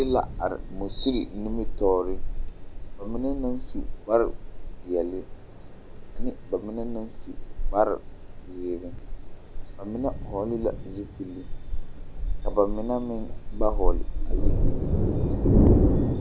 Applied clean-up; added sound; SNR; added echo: none; Thunder; -4 dB; none.